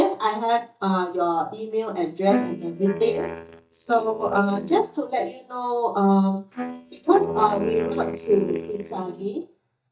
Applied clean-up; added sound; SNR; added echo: neural mask model DeepFilterNet 3.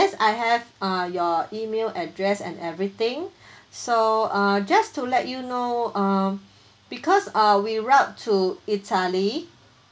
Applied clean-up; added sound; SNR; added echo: none; none; none; none.